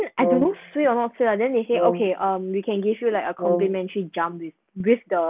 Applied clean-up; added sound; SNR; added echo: none; Brass instrument; 5 dB; none.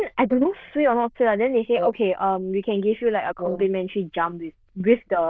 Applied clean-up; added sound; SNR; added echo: neural diffusion model UNIVERSE++.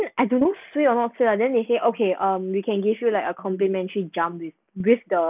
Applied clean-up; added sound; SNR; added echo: neural mask model Resemble Enhance denoiser.